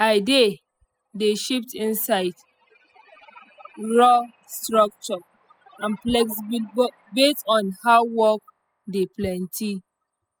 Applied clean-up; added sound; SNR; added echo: classical method spectral subtraction.